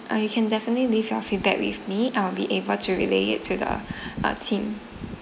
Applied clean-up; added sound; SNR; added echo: none; none; none; none.